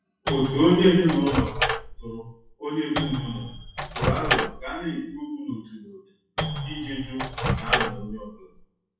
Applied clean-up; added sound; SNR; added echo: classical method WPE with log-MMSE.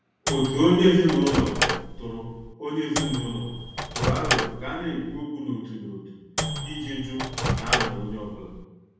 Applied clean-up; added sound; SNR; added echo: none; Microwave oven; 2 dB; reverberation time 1.1 s.